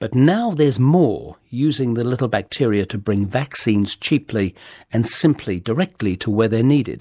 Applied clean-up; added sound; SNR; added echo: none; none; none; none.